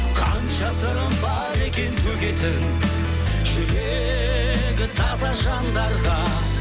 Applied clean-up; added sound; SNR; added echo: none; none; none; none.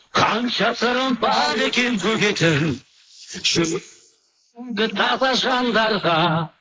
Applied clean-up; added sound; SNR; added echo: neural mask model Resemble Enhance denoiser.